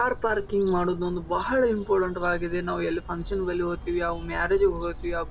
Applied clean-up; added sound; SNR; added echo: none; Gull, seagull / Fowl; 11 dB; none.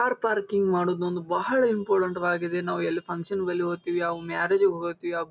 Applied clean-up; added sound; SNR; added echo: none; none; none; none.